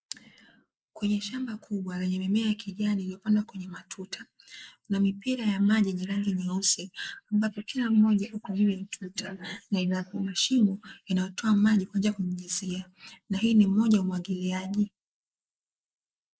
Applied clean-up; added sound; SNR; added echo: neural mask model Resemble Enhance denoiser.